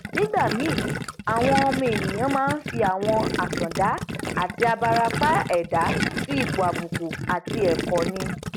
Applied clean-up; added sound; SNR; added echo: none; Gurgling; 3 dB; none.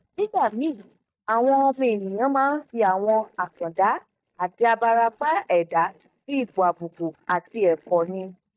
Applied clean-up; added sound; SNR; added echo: neural mask model DeepFilterNet 3.